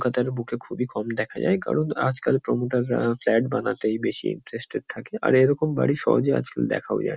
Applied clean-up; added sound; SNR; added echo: none; none; none; none.